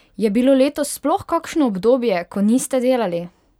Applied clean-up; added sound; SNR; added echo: none; none; none; none.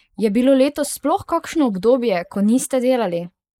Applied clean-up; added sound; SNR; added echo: neural mask model Resemble Enhance denoiser.